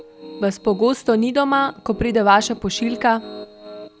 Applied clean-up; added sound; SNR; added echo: none; Piano; 18 dB; none.